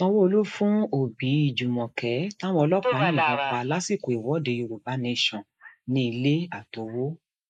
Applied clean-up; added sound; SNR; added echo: neural mask model Resemble Enhance denoiser.